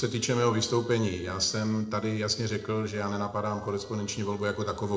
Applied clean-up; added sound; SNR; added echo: neural separator model SepFormer DNS4.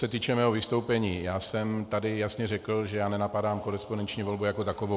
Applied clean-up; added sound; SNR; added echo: none; none; none; none.